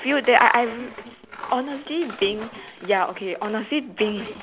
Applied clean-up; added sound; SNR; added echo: none; Scissors; 14 dB; none.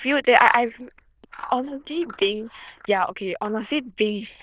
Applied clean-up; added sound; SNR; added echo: neural diffusion model UNIVERSE++.